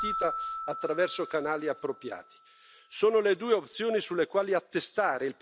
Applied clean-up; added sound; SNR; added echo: none; Keyboard (musical); 11 dB; none.